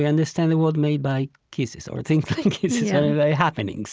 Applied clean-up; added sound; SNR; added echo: none; none; none; none.